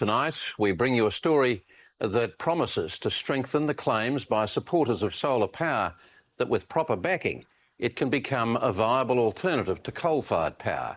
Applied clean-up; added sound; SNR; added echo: neural mask model Resemble Enhance denoiser.